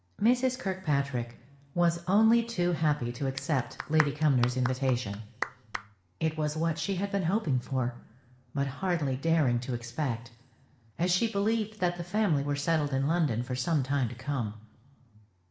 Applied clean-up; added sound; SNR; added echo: none; Clapping; 11 dB; reverberation time 2.0 s.